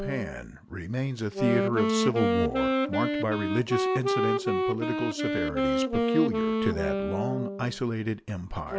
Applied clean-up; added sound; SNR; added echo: none; Wind instrument, woodwind instrument; -2 dB; none.